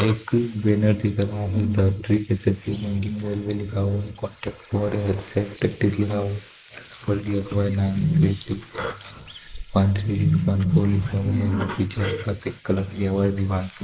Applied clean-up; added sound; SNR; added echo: neural mask model Resemble Enhance denoiser.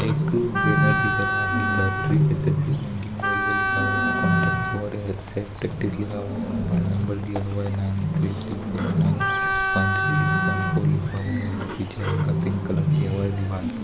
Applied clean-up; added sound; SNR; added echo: none; Bird + Wind instrument, woodwind instrument; -3 dB; none.